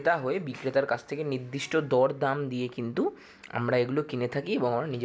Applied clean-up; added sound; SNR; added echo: none; none; none; none.